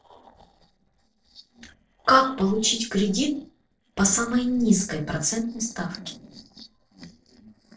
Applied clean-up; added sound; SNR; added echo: neural separator model SepFormer DNS4.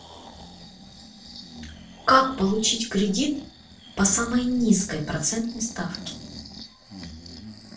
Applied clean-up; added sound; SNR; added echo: none; Breathing; 16 dB; reverberation time 0.4 s.